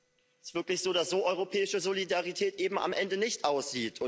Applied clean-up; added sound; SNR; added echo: none; none; none; none.